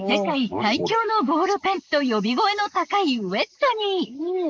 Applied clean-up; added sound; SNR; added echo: neural mask model Resemble Enhance denoiser.